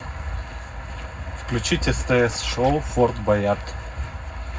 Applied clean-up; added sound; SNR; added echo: none; Scratching (performance technique); 17 dB; reverberation time 0.3 s.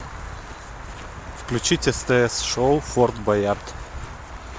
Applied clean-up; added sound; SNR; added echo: none; none; none; none.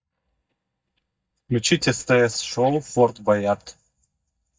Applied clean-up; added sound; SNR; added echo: neural mask model DeepFilterNet 3.